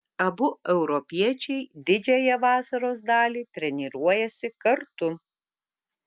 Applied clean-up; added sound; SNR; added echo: none; none; none; none.